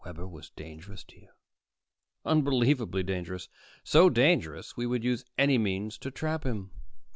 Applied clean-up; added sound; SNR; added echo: none; none; none; none.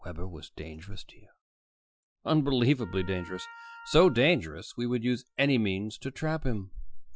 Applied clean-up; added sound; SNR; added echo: classical method Wiener filter.